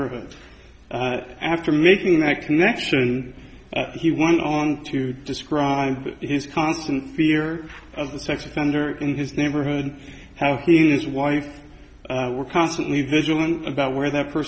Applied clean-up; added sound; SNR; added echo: none; none; none; none.